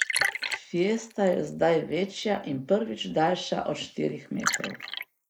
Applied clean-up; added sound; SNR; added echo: neural mask model Resemble Enhance denoiser.